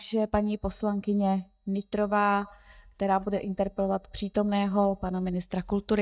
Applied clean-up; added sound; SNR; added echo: neural mask model DeepFilterNet 3.